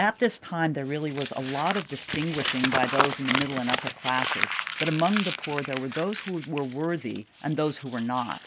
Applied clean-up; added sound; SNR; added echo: none; Crumpling, crinkling; 3 dB; none.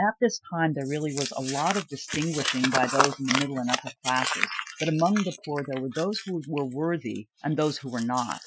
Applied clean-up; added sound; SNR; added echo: classical method Wiener filter.